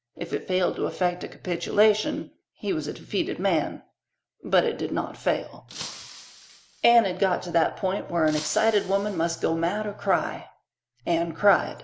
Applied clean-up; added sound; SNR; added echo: none; Shatter; 18 dB; none.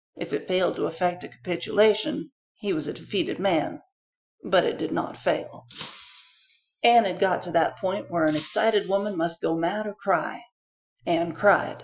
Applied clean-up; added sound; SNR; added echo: classical method Wiener filter.